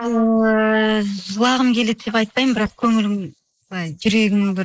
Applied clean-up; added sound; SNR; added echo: neural mask model Resemble Enhance denoiser.